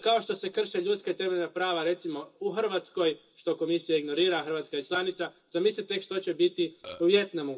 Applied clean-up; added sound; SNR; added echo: none; Burping, eructation; 15 dB; reverberation time 0.2 s.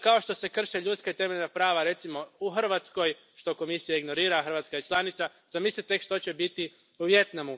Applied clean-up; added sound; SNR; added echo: none; none; none; none.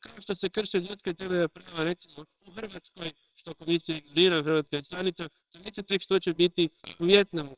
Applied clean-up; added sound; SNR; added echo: neural separator model SepFormer WHAMR!.